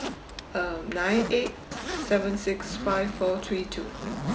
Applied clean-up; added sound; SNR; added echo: none; Zipper (clothing); 7 dB; none.